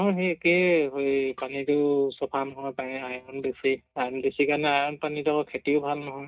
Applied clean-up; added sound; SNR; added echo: neural mask model DeepFilterNet 3.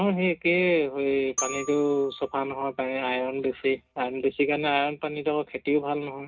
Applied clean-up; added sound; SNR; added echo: none; Glockenspiel; 14 dB; reverberation time 0.3 s.